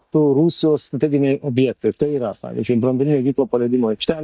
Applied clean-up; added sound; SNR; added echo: neural mask model DeepFilterNet 3.